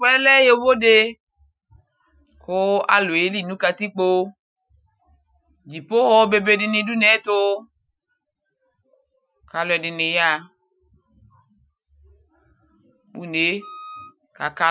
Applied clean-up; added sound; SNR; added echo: classical method Wiener filter.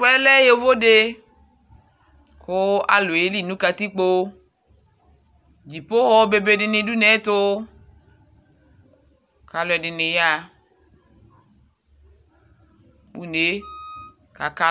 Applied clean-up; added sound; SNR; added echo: none; Wind instrument, woodwind instrument; 19 dB; none.